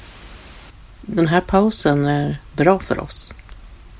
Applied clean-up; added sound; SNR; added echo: none; none; none; none.